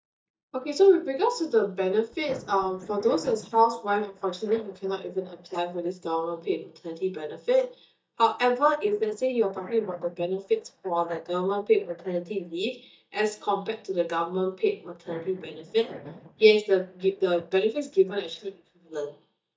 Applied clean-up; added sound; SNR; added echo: neural mask model DeepFilterNet 3.